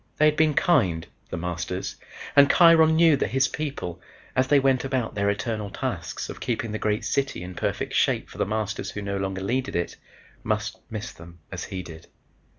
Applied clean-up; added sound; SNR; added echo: none; none; none; none.